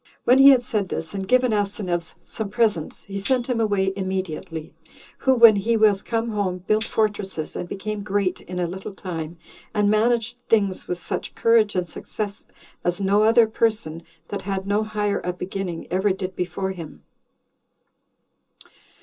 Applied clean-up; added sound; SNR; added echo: none; Tambourine; 1 dB; reverberation time 0.2 s.